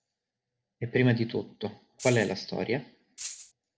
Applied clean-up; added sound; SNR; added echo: neural separator model SepFormer DNS4.